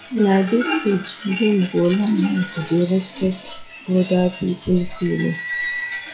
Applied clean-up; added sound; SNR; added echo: classical method log-MMSE.